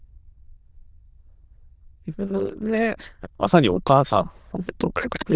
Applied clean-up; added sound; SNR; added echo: neural diffusion model UNIVERSE++.